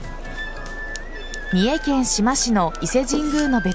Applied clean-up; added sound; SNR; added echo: none; Bus; 10 dB; none.